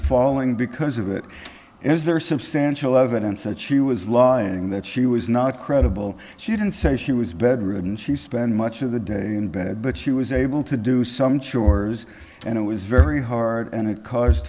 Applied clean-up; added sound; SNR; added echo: none; none; none; none.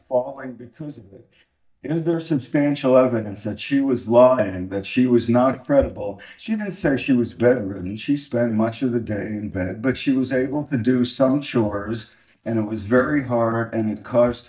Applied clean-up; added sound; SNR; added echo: neural mask model DeepFilterNet 3.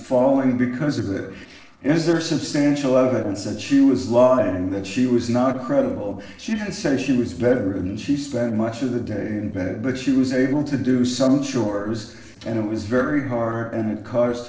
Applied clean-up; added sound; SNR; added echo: neural separator model SepFormer DNS4.